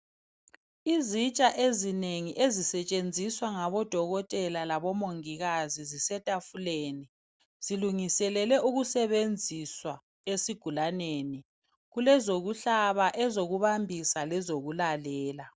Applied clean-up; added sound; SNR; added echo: none; none; none; none.